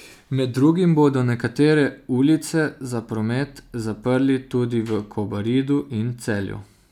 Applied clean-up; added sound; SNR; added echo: none; none; none; none.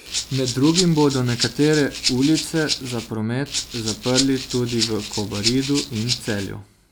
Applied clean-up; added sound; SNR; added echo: none; Rattle (instrument); 6 dB; none.